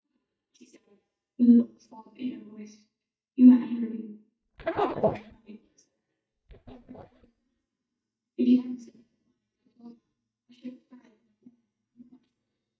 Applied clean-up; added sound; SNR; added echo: neural mask model DeepFilterNet 3.